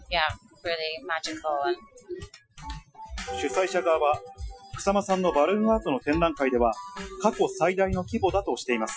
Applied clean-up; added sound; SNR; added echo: classical method Wiener filter.